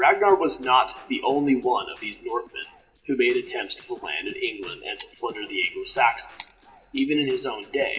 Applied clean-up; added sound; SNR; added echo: neural separator model SepFormer DNS4.